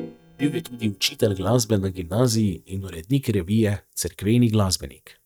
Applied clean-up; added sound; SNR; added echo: neural mask model DeepFilterNet 3.